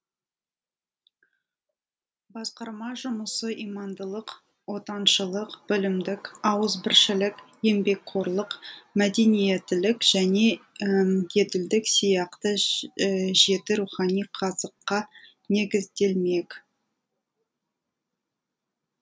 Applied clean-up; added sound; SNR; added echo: none; none; none; none.